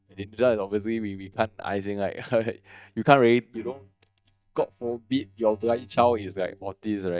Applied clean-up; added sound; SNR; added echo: neural mask model DeepFilterNet 3.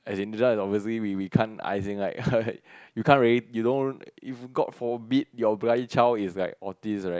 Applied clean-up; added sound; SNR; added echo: none; none; none; none.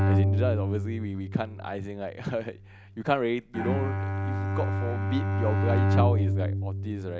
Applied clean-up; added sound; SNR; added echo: none; Bowed string instrument; -5 dB; none.